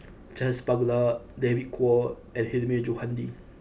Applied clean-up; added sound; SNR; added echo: none; none; none; none.